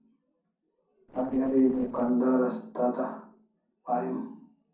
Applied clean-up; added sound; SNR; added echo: neural separator model SepFormer DNS4.